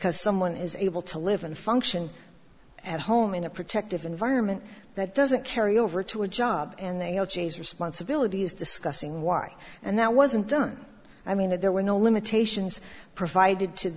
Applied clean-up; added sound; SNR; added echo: none; none; none; none.